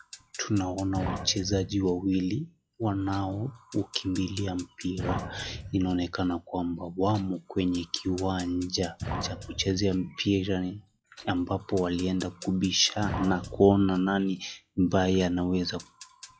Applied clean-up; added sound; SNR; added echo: classical method log-MMSE.